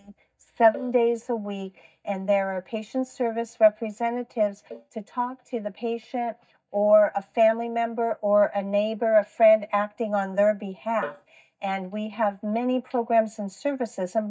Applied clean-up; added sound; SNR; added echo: neural mask model DeepFilterNet 3.